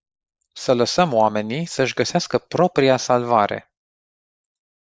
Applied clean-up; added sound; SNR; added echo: neural mask model Resemble Enhance denoiser.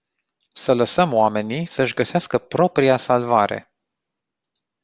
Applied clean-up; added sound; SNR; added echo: none; none; none; none.